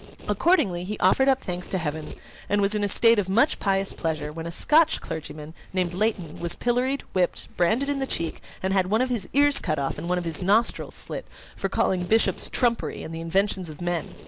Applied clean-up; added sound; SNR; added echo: none; Domestic sounds, home sounds; 18 dB; none.